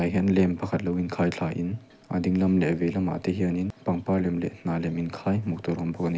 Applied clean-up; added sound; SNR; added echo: none; none; none; none.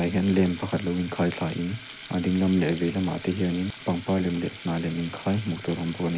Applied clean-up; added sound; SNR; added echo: none; Sink (filling or washing) / Water tap, faucet; 13 dB; none.